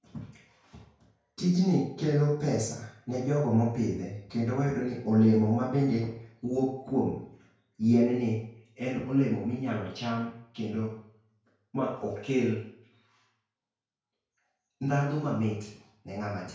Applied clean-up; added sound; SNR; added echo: none; none; none; reverberation time 0.5 s.